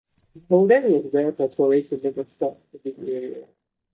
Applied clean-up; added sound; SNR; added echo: neural mask model DeepFilterNet 3.